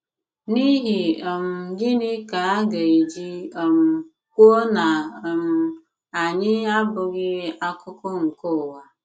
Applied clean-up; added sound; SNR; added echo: none; none; none; none.